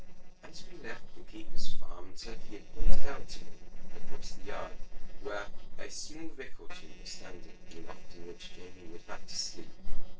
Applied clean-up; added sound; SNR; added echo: neural separator model SepFormer DNS4.